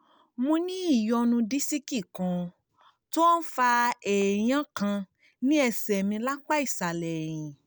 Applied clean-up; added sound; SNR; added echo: none; none; none; none.